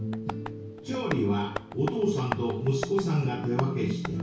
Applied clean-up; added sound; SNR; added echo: none; Tap; 11 dB; reverberation time 0.6 s.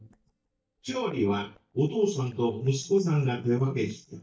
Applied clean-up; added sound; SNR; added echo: neural mask model DeepFilterNet 3.